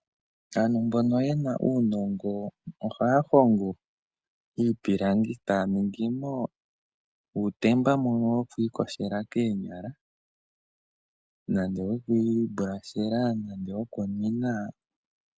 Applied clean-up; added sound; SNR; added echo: none; none; none; none.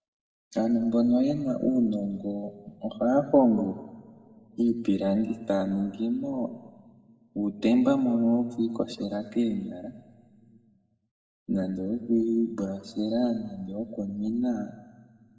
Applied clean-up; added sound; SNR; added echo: none; none; none; reverberation time 1.5 s.